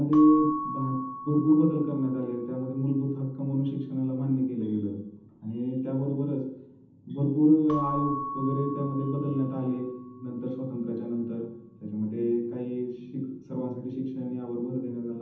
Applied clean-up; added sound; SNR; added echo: none; Keyboard (musical) / Bell; 13 dB; reverberation time 0.8 s.